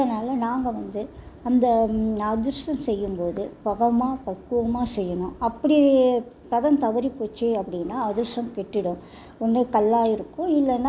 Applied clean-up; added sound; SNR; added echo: none; none; none; none.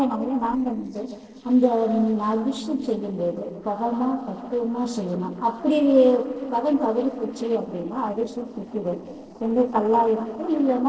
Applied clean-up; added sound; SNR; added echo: neural separator model SepFormer DNS4.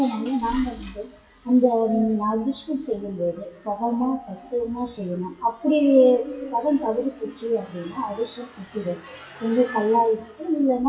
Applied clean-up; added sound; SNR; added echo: classical method WPE with log-MMSE.